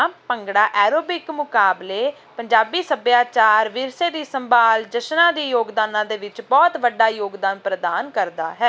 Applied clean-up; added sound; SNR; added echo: none; none; none; none.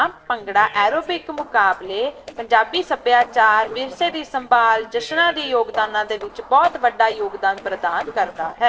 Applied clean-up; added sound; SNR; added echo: neural separator model SepFormer DNS4.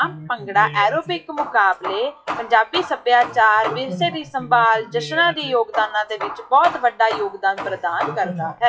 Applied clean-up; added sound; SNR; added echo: classical method WPE with log-MMSE.